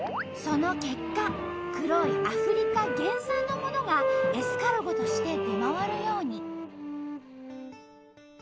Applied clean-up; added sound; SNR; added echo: none; Wind instrument, woodwind instrument; 1 dB; none.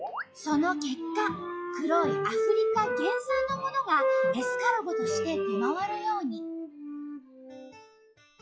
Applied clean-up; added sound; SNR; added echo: classical method log-MMSE.